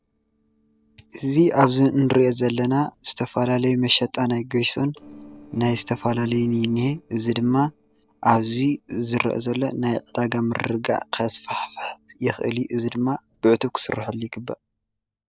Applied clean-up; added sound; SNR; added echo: neural separator model SepFormer DNS4.